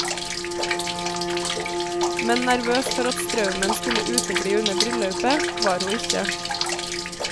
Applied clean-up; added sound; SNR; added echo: none; Bowed string instrument + Rain; -2 dB; none.